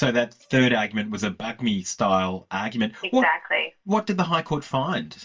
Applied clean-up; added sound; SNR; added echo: neural mask model DeepFilterNet 3.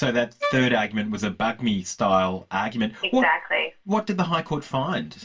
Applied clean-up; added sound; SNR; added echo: none; Wind instrument, woodwind instrument; 7 dB; reverberation time 0.1 s.